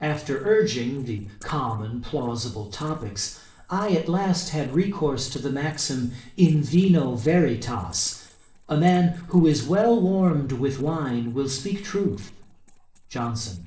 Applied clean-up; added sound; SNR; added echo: neural separator model SepFormer DNS4.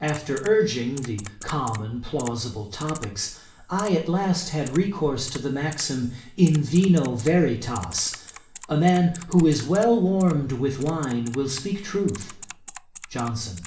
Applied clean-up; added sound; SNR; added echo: none; Typing; 19 dB; reverberation time 0.5 s.